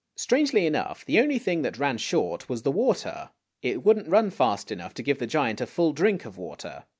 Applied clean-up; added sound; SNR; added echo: none; none; none; none.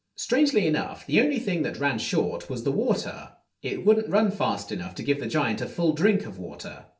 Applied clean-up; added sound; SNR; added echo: none; none; none; reverberation time 0.3 s.